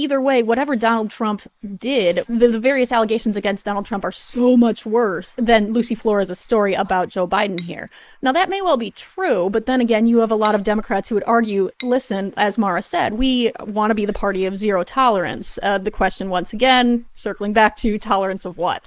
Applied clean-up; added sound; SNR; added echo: neural mask model Resemble Enhance denoiser.